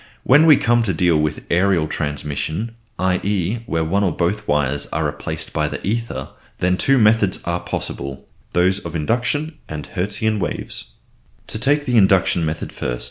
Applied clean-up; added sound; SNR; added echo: none; none; none; none.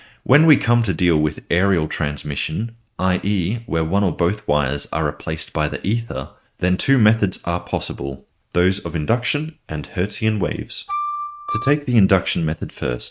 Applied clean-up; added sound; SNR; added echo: neural mask model RNNoise.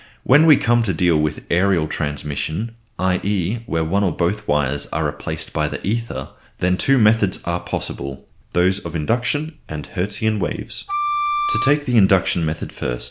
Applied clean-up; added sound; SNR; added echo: none; Wind instrument, woodwind instrument; 3 dB; none.